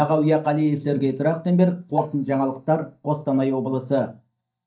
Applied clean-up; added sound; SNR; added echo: neural mask model DeepFilterNet 3.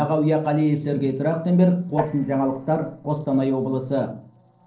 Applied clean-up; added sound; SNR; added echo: neural separator model SepFormer DNS4.